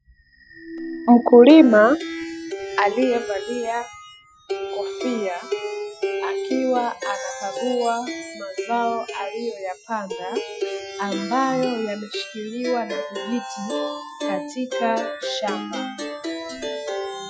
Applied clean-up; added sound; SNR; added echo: classical method Wiener filter.